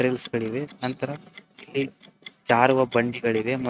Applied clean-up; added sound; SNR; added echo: neural mask model RNNoise.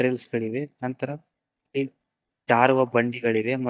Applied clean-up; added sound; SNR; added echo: neural mask model DeepFilterNet 3.